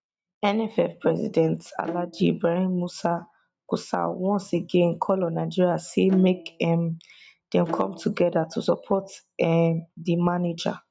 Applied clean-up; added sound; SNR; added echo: neural mask model RNNoise.